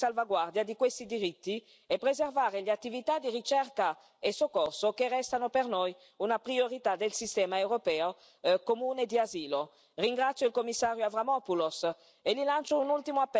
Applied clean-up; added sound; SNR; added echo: none; none; none; none.